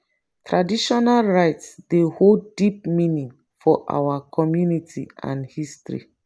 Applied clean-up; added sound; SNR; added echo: none; none; none; none.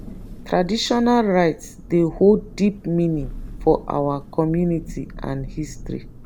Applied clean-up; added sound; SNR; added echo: none; Thunder; 14 dB; none.